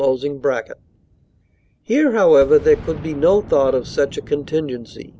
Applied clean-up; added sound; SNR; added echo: none; Boom; 19 dB; none.